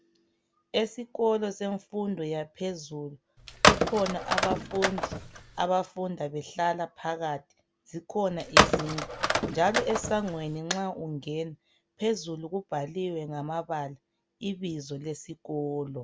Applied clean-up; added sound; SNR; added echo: none; Telephone; -5 dB; none.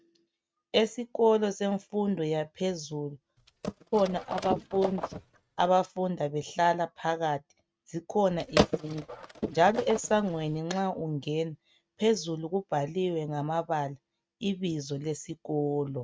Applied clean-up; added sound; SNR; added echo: neural mask model RNNoise.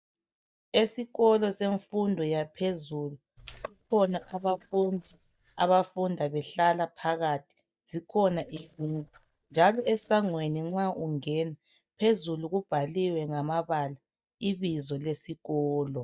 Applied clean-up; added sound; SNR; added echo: neural mask model DeepFilterNet 3.